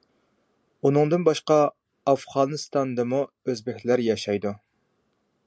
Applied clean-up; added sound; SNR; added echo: none; none; none; none.